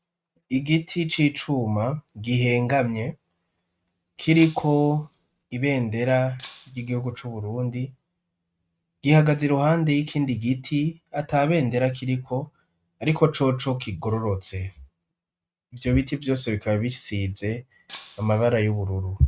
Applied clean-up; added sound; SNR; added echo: neural mask model RNNoise.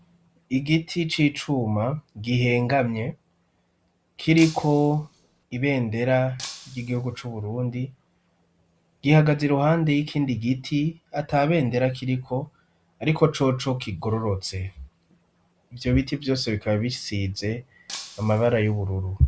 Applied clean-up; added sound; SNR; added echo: none; Shatter; 17 dB; none.